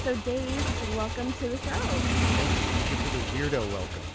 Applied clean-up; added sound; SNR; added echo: none; Motorcycle / Engine; -4 dB; none.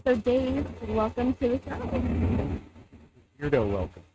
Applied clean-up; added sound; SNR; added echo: neural mask model RNNoise.